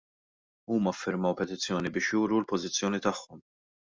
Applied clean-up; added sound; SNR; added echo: none; none; none; none.